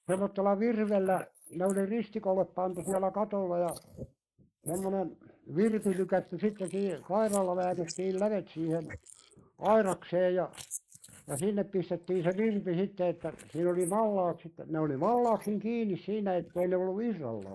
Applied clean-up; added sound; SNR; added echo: neural mask model Resemble Enhance denoiser.